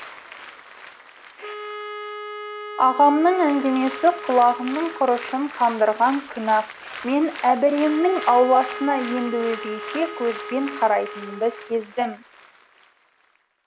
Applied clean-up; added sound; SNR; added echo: none; Wind instrument, woodwind instrument + Applause; 12 dB; none.